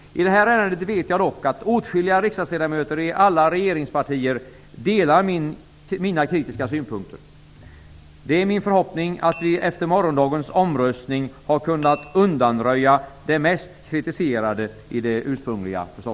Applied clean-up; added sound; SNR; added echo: none; Glass; 19 dB; none.